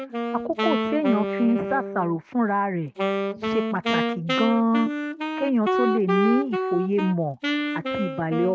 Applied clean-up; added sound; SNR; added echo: neural mask model RNNoise.